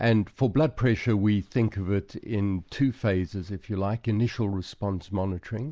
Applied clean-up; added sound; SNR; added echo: none; none; none; none.